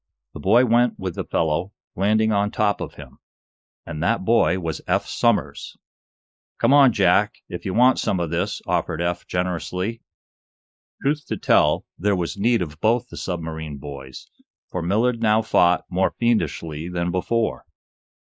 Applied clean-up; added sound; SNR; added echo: neural mask model Resemble Enhance denoiser.